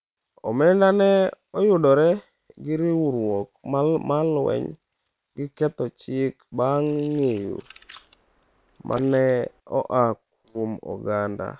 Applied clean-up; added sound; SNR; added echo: neural separator model SepFormer WHAM!.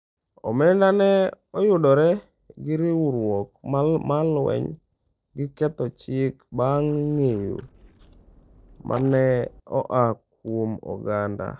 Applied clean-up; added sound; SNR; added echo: neural separator model SepFormer DNS4.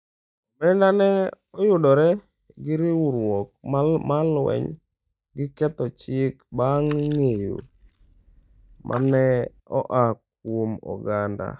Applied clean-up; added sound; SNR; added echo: neural mask model DeepFilterNet 3.